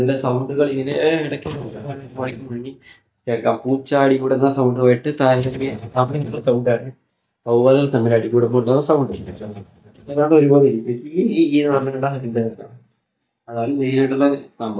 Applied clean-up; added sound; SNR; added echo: neural mask model DeepFilterNet 3.